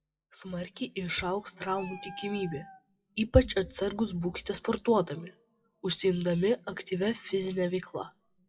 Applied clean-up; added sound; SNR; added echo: classical method WPE with log-MMSE.